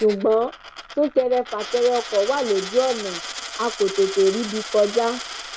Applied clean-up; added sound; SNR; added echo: none; Coin (dropping); 12 dB; none.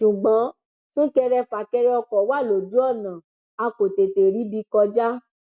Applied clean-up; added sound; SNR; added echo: none; none; none; none.